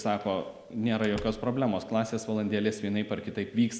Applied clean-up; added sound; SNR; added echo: none; Slam; 18 dB; none.